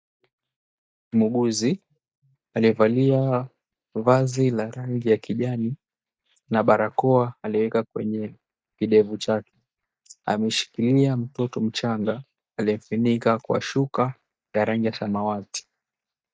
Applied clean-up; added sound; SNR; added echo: neural mask model DeepFilterNet 3.